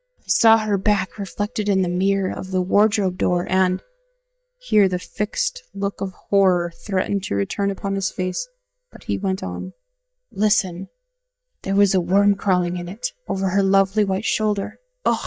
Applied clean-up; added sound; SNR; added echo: neural mask model DeepFilterNet 3.